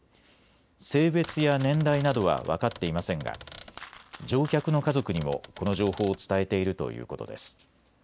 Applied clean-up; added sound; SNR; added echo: none; Typewriter + Coin (dropping); 19 dB; none.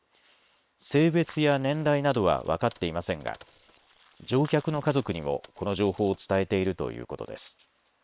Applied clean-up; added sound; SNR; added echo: neural separator model SepFormer WHAM!.